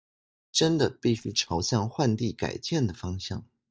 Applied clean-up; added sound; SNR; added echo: neural mask model DeepFilterNet 3.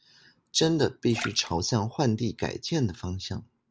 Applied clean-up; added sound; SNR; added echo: none; Splash, splatter; 15 dB; none.